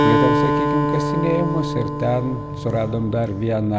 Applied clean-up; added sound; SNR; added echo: none; Acoustic guitar; 0 dB; none.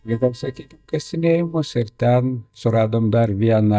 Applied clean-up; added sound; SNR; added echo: neural mask model DeepFilterNet 3.